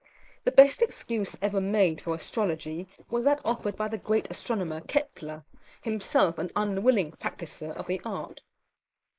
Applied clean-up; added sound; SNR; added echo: neural mask model Resemble Enhance denoiser.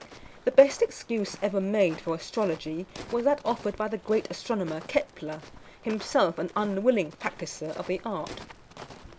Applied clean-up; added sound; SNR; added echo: none; Walk, footsteps; 18 dB; none.